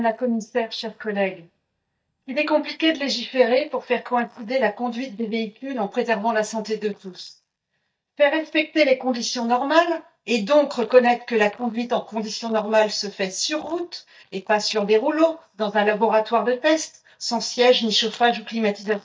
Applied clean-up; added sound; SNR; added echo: neural mask model DeepFilterNet 3.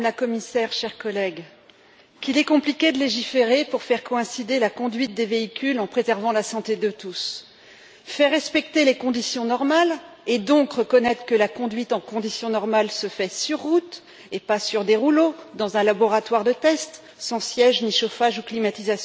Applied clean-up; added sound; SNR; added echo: none; none; none; none.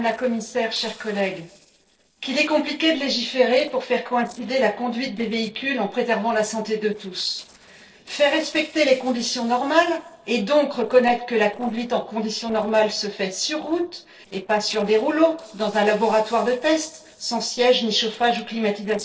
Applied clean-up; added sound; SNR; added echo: neural separator model SepFormer DNS4.